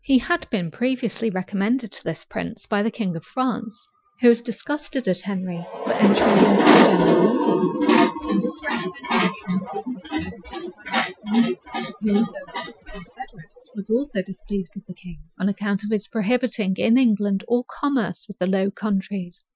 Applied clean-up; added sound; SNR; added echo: classical method Wiener filter.